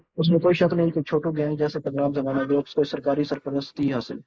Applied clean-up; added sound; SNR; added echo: neural mask model Resemble Enhance denoiser.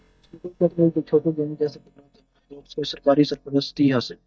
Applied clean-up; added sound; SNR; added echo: neural mask model DeepFilterNet 3.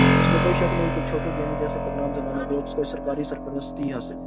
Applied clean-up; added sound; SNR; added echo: none; Keyboard (musical); -4 dB; none.